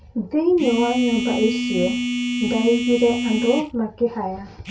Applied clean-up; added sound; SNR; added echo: none; Telephone; 3 dB; reverberation time 0.2 s.